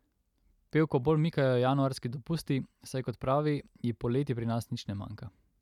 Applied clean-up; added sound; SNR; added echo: none; none; none; none.